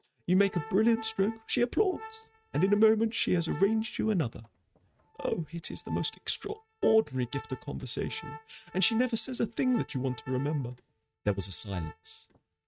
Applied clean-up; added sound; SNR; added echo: neural mask model RNNoise.